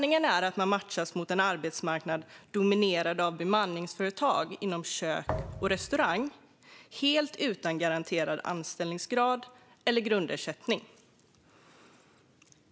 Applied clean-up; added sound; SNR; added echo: none; Thump, thud; 9 dB; none.